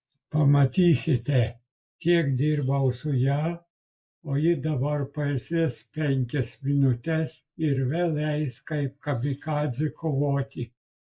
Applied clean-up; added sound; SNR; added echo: neural mask model Resemble Enhance denoiser.